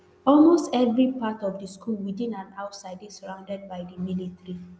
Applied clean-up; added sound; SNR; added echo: none; none; none; none.